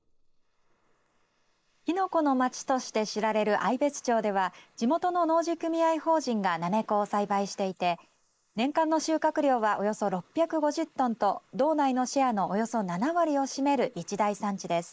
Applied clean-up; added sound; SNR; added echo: neural mask model Resemble Enhance denoiser.